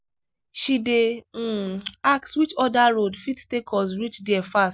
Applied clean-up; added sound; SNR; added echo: none; none; none; none.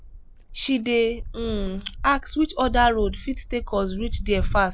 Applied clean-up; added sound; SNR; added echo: none; Wind; 6 dB; none.